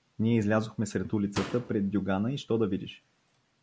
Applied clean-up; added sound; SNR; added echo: none; Slam; 11 dB; none.